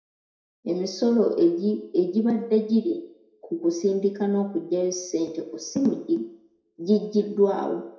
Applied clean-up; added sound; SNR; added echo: none; none; none; reverberation time 0.6 s.